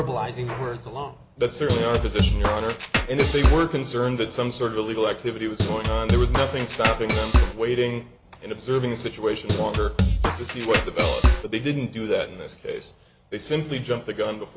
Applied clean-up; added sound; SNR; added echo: none; Drum kit; -4 dB; none.